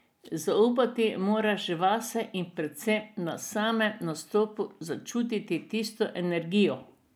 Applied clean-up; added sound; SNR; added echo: none; none; none; none.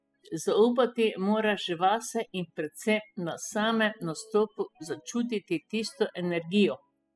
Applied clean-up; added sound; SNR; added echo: classical method spectral subtraction.